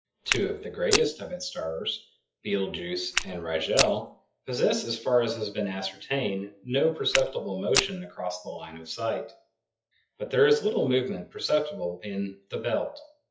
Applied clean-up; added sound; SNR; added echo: classical method WPE with log-MMSE.